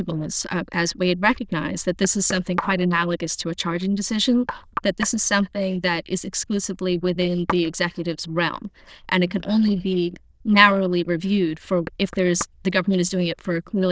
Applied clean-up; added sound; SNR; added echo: neural diffusion model UNIVERSE++.